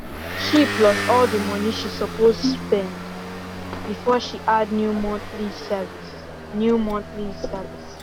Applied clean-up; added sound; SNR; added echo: none; Motor vehicle (road) / Engine; 8 dB; none.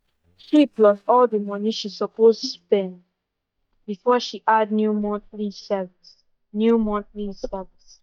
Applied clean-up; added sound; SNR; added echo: neural mask model DeepFilterNet 3.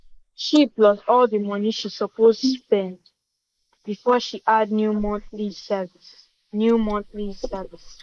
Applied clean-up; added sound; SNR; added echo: neural mask model Resemble Enhance denoiser.